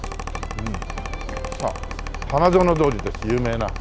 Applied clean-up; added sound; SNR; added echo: none; Mechanical fan; 6 dB; none.